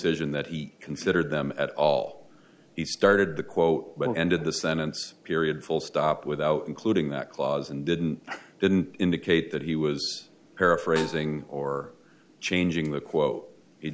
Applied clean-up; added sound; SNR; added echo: none; Snare drum; 18 dB; none.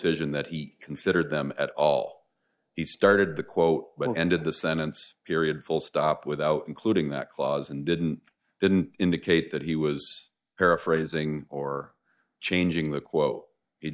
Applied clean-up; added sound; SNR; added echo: neural mask model DeepFilterNet 3.